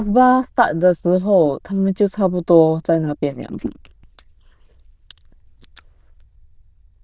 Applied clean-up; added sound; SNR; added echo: neural diffusion model UNIVERSE++.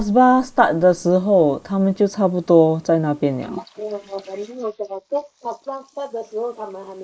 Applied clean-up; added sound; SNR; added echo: neural mask model Resemble Enhance denoiser.